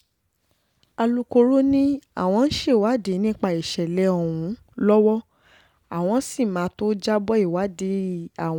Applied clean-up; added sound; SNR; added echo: none; none; none; none.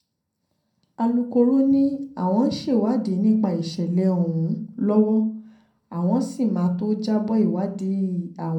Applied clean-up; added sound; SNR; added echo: none; none; none; reverberation time 0.5 s.